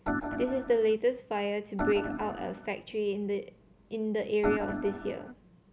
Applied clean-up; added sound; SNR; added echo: none; Organ; 3 dB; none.